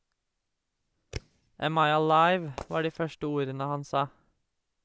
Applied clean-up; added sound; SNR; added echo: none; Fireworks; 18 dB; none.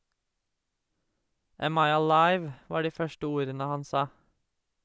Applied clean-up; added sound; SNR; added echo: none; none; none; none.